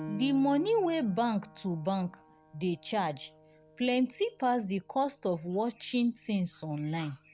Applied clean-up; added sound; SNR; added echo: none; Piano; 19 dB; none.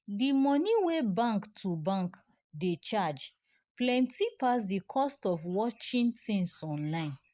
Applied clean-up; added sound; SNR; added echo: neural mask model Resemble Enhance denoiser.